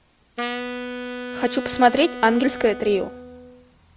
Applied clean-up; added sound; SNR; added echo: none; Wind instrument, woodwind instrument; 10 dB; none.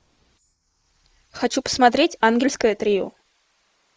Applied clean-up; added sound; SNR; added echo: neural mask model Resemble Enhance denoiser.